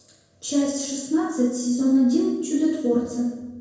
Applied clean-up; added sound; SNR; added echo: none; none; none; reverberation time 1.0 s.